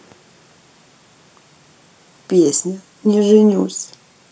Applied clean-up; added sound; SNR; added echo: none; none; none; none.